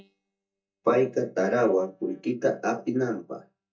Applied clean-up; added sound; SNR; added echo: neural mask model DeepFilterNet 3.